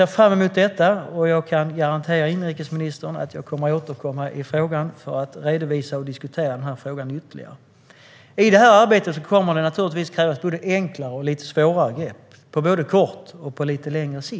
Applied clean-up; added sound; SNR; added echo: none; none; none; none.